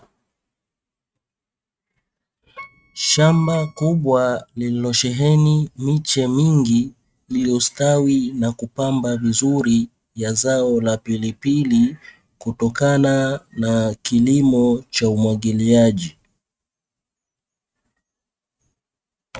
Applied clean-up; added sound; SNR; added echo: neural mask model RNNoise.